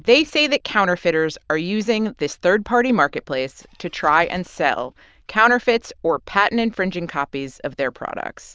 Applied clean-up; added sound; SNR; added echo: neural diffusion model UNIVERSE++.